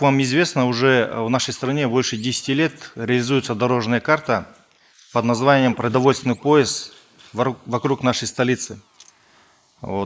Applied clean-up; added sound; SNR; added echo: neural mask model Resemble Enhance denoiser.